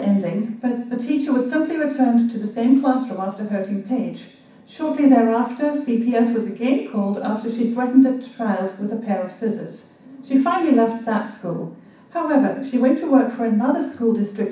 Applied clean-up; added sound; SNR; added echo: none; none; none; reverberation time 0.6 s.